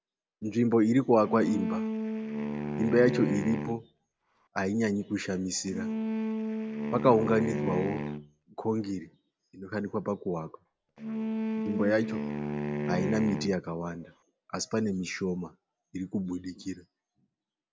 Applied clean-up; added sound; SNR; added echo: none; Wind instrument, woodwind instrument; 3 dB; none.